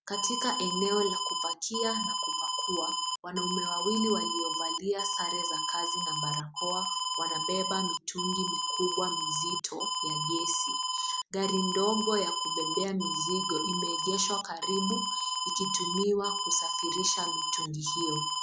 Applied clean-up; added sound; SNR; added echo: none; Alarm; -1 dB; none.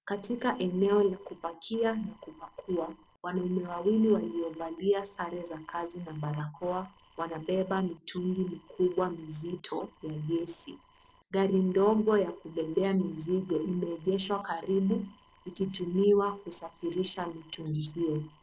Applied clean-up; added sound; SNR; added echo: neural separator model SepFormer DNS4.